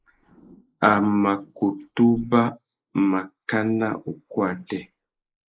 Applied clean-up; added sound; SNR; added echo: neural mask model Resemble Enhance denoiser.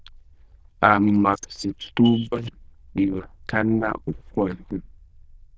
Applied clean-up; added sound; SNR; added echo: neural diffusion model UNIVERSE++.